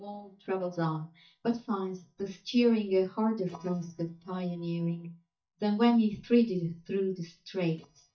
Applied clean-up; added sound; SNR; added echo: neural mask model DeepFilterNet 3.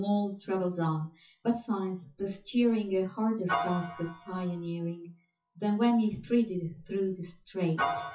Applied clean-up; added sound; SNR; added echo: classical method WPE with log-MMSE.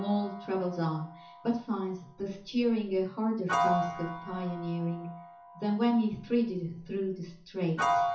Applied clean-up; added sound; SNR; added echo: none; Piano; 5 dB; reverberation time 0.6 s.